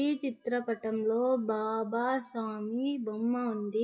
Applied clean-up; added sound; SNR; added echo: classical method WPE with log-MMSE.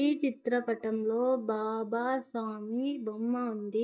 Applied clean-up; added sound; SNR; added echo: neural mask model DeepFilterNet 3.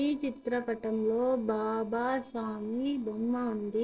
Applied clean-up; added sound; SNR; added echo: neural separator model SepFormer DNS4.